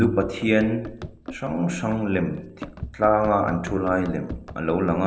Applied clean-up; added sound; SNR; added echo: none; Run; 15 dB; none.